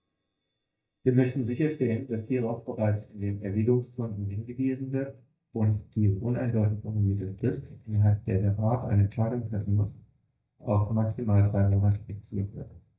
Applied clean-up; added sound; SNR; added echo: neural mask model DeepFilterNet 3.